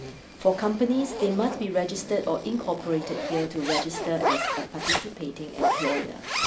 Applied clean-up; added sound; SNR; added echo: none; Zipper (clothing); 3 dB; none.